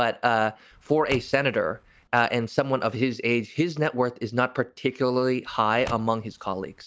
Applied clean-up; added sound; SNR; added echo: none; Car; 18 dB; none.